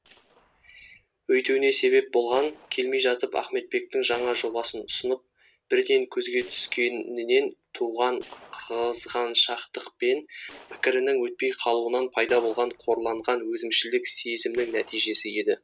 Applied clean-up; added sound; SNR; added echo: neural separator model SepFormer DNS4.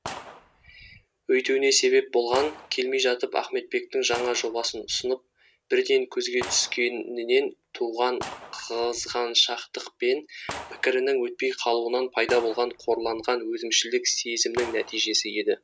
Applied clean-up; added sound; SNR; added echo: none; Gunshot, gunfire; 18 dB; none.